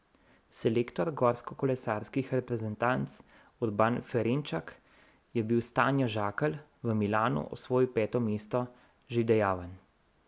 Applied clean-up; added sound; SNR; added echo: none; none; none; none.